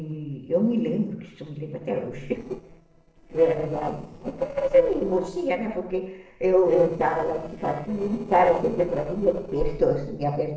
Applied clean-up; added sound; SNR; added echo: neural separator model SepFormer DNS4.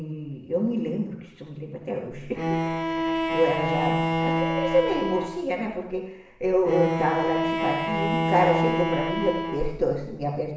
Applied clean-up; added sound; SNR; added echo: none; Bowed string instrument; 0 dB; reverberation time 0.7 s.